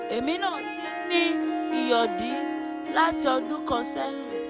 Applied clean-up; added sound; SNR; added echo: none; Harp; 2 dB; none.